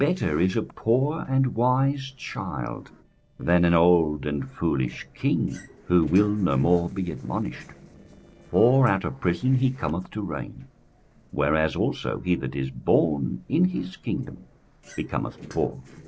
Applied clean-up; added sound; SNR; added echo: neural separator model SepFormer DNS4.